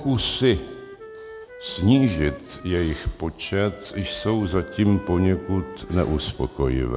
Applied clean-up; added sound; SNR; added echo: none; Wind instrument, woodwind instrument; 17 dB; none.